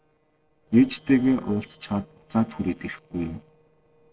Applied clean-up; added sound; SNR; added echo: neural separator model SepFormer DNS4.